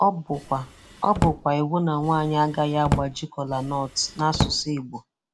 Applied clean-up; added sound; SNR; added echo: none; Drawer open or close; 6 dB; none.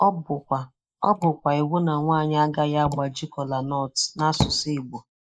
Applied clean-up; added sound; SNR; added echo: neural mask model Resemble Enhance denoiser.